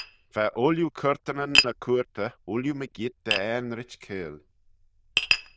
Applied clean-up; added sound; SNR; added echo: neural diffusion model UNIVERSE++.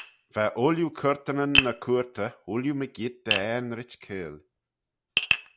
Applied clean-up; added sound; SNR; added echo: none; Tap; 2 dB; none.